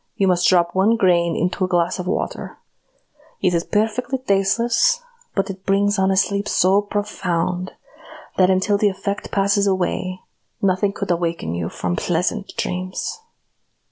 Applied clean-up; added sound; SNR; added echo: none; none; none; none.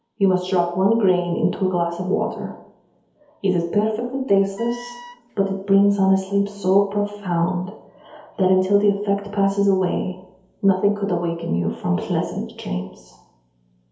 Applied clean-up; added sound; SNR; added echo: none; Wind instrument, woodwind instrument; 19 dB; reverberation time 0.8 s.